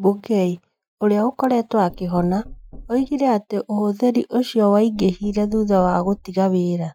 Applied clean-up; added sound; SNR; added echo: classical method Wiener filter.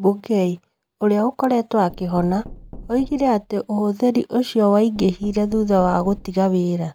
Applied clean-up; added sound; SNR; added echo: none; Knock; 20 dB; none.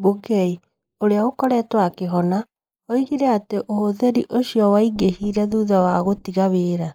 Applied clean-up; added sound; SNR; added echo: neural mask model Resemble Enhance denoiser.